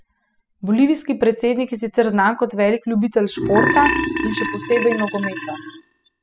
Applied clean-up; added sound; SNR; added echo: classical method spectral subtraction.